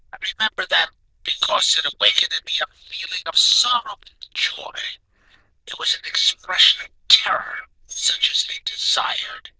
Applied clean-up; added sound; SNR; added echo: neural diffusion model UNIVERSE++.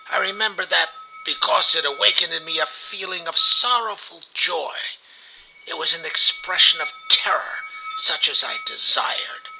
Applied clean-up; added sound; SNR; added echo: none; Musical instrument; 15 dB; none.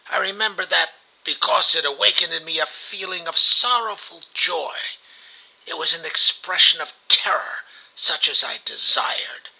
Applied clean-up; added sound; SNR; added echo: none; none; none; none.